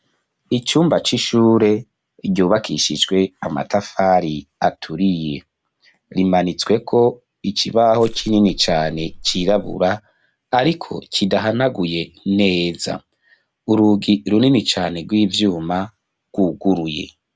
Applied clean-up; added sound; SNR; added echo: none; Crushing; 13 dB; none.